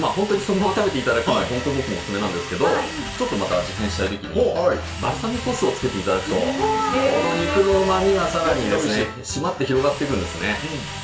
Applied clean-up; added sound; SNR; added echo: none; Drill; 13 dB; reverberation time 0.4 s.